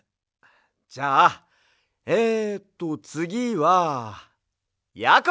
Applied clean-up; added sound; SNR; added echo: none; none; none; none.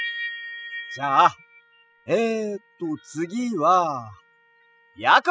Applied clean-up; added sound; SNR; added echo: classical method spectral subtraction.